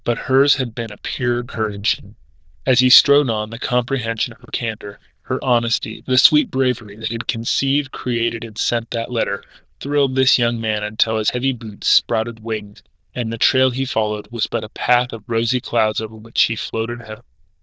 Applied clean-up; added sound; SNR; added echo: neural diffusion model UNIVERSE++.